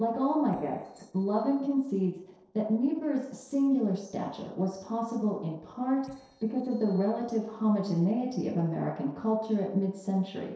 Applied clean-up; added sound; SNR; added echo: neural separator model SepFormer DNS4.